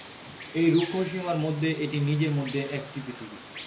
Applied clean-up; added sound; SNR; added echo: none; Water; 15 dB; none.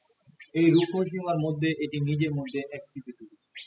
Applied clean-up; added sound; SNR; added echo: classical method spectral subtraction.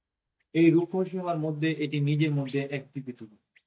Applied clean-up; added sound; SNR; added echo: neural mask model DeepFilterNet 3.